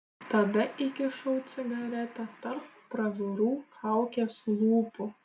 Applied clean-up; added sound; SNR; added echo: none; none; none; none.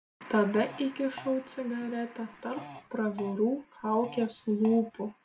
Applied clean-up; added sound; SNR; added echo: none; Fart; 19 dB; none.